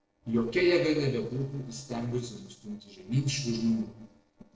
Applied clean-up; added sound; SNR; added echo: neural separator model SepFormer DNS4.